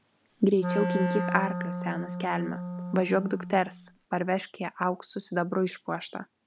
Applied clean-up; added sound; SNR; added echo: none; Wind instrument, woodwind instrument; 3 dB; none.